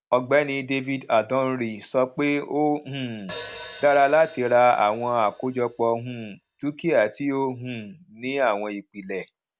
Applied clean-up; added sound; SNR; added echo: none; Hi-hat; 16 dB; none.